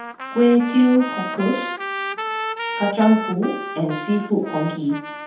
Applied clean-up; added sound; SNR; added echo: none; Trumpet; 8 dB; reverberation time 0.6 s.